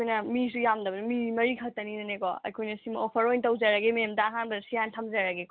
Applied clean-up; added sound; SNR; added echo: none; none; none; none.